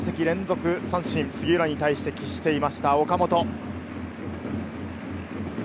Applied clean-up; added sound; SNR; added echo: none; none; none; none.